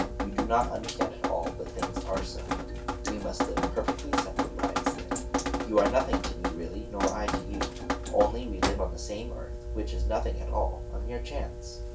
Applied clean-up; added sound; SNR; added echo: none; Drip; -2 dB; reverberation time 0.3 s.